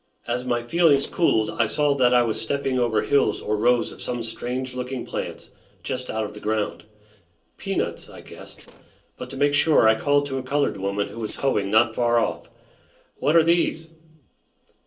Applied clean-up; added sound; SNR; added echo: neural separator model SepFormer DNS4.